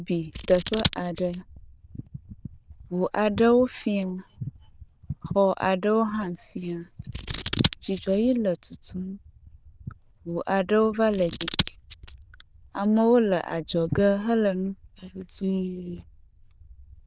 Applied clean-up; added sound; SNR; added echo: neural diffusion model UNIVERSE++.